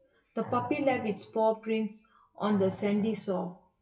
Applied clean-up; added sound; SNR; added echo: classical method WPE with log-MMSE.